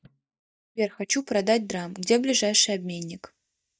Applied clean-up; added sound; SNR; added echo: neural mask model DeepFilterNet 3.